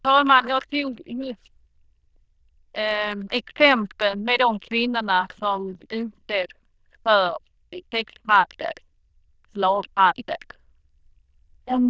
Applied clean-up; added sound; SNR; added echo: neural diffusion model UNIVERSE++.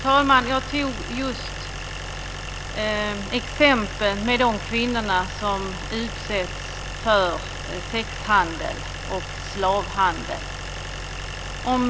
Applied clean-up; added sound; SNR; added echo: none; Idling; 8 dB; none.